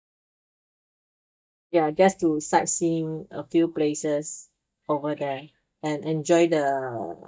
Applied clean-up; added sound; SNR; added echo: neural mask model DeepFilterNet 3.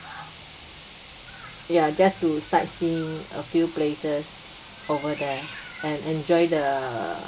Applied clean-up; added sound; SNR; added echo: none; Meow; 20 dB; none.